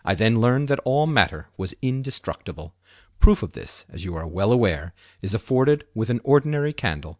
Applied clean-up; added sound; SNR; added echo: none; none; none; none.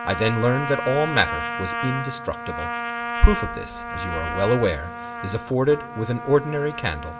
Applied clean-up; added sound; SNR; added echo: none; Trumpet; 7 dB; reverberation time 0.3 s.